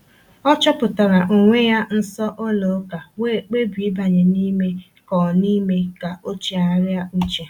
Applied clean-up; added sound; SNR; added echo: none; none; none; none.